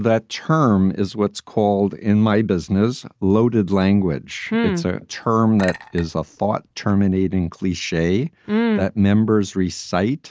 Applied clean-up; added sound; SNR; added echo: none; Chink, clink; 17 dB; none.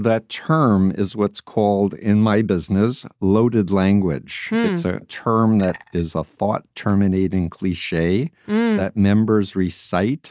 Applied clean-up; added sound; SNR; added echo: neural mask model DeepFilterNet 3.